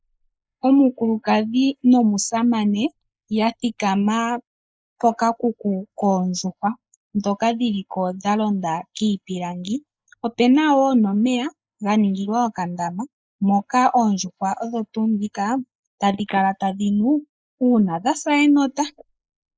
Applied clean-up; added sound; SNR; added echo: neural mask model Resemble Enhance denoiser.